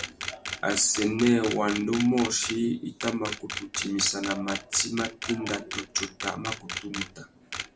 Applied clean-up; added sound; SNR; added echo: none; Camera; 8 dB; none.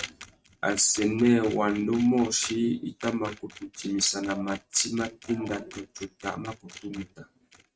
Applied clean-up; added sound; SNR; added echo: neural mask model RNNoise.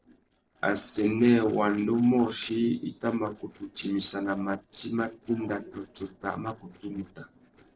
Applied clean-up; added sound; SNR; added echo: neural separator model SepFormer DNS4.